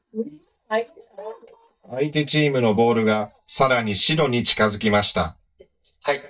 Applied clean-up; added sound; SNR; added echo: neural mask model DeepFilterNet 3.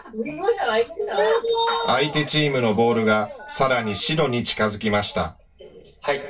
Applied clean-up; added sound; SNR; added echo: none; Telephone; 20 dB; reverberation time 0.1 s.